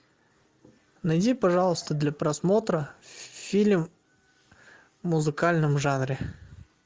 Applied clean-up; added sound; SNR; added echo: none; none; none; none.